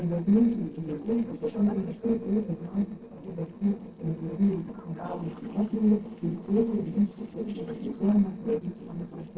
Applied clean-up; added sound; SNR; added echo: neural separator model SepFormer DNS4.